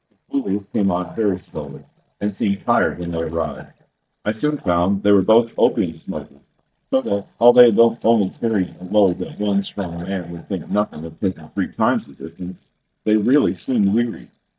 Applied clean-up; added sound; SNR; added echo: neural mask model DeepFilterNet 3.